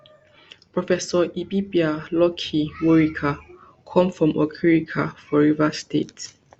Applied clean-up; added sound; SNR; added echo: none; none; none; none.